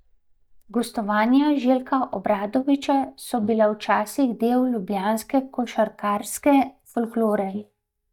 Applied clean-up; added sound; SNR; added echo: neural mask model DeepFilterNet 3.